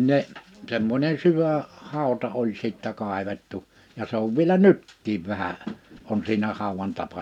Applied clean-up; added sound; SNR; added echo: none; none; none; none.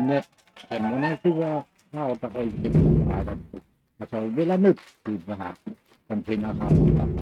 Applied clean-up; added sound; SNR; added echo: neural mask model RNNoise.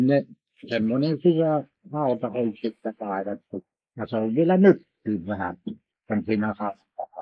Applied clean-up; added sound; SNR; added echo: neural mask model Resemble Enhance denoiser.